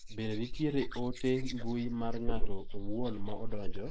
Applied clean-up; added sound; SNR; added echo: neural mask model Resemble Enhance denoiser.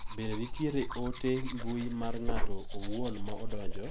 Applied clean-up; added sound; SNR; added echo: none; Domestic sounds, home sounds; -5 dB; none.